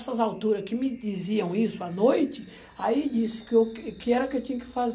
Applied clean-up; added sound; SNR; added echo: none; Chime; 19 dB; none.